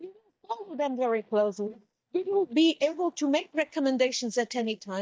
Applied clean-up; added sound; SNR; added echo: neural mask model DeepFilterNet 3.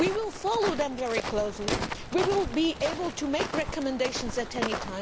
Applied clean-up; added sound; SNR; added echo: none; Walk, footsteps; 5 dB; none.